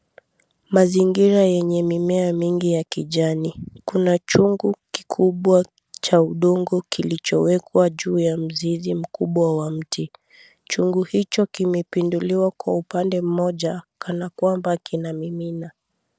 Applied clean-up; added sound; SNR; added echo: none; none; none; none.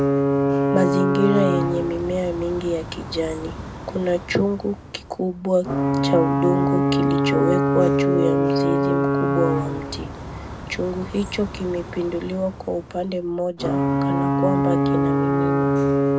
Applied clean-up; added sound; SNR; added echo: none; Alarm / Ocean / Boat, Water vehicle; -3 dB; reverberation time 0.2 s.